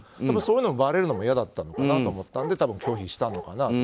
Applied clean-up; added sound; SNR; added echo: none; Bark; 16 dB; none.